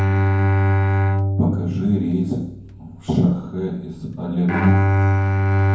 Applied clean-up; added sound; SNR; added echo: none; Bowed string instrument; -5 dB; reverberation time 0.9 s.